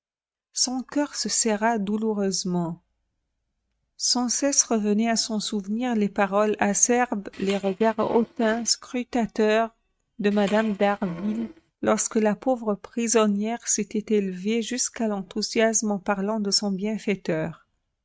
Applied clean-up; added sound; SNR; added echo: neural mask model RNNoise.